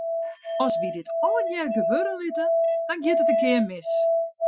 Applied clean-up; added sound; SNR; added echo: classical method Wiener filter.